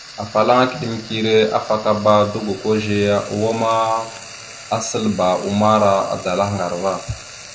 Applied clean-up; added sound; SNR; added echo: none; Frying (food); 18 dB; reverberation time 1.2 s.